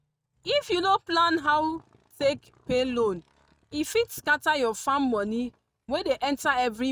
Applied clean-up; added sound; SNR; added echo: neural mask model RNNoise.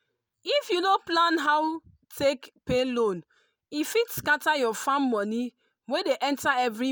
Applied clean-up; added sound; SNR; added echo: none; none; none; none.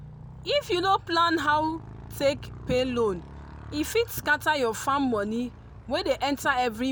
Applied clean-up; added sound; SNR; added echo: none; Motorcycle; 16 dB; none.